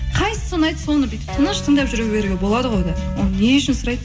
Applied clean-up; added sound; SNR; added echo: none; Electric guitar; 11 dB; reverberation time 1.1 s.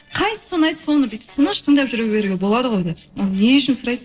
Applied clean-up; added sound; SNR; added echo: neural separator model SepFormer DNS4.